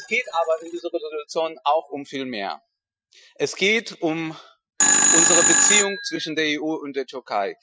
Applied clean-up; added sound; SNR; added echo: classical method Wiener filter.